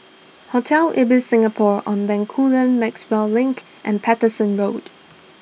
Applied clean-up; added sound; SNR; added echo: none; none; none; none.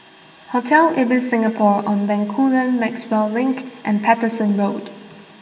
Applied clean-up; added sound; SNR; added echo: none; none; none; reverberation time 1.6 s.